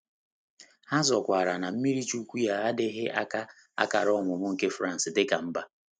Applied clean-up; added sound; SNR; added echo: none; none; none; none.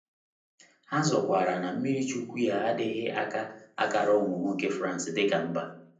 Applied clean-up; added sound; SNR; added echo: none; none; none; reverberation time 0.6 s.